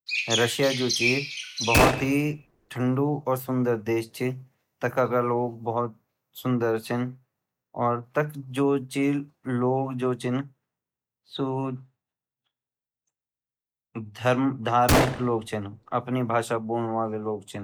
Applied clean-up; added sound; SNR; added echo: none; Chirp, tweet + Gunshot, gunfire; 1 dB; none.